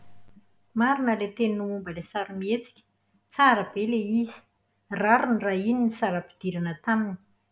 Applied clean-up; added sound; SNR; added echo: none; none; none; none.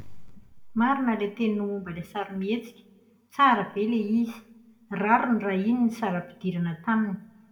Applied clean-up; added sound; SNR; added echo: none; none; none; reverberation time 0.5 s.